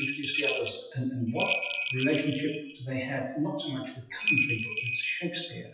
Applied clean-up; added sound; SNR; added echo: classical method WPE with log-MMSE.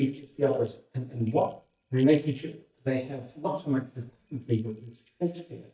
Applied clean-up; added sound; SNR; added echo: neural mask model DeepFilterNet 3.